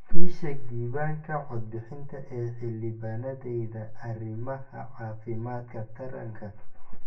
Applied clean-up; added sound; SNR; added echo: none; none; none; reverberation time 0.2 s.